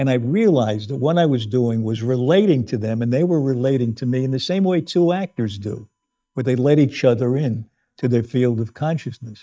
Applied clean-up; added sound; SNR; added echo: neural mask model DeepFilterNet 3.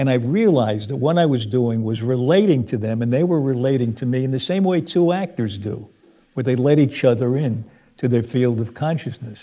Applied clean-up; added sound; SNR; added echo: neural mask model Resemble Enhance denoiser.